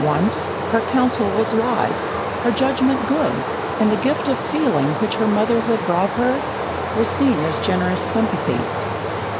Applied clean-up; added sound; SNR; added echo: none; Stream; 3 dB; none.